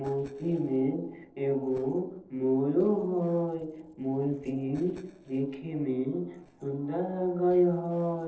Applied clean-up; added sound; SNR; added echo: neural separator model SepFormer DNS4.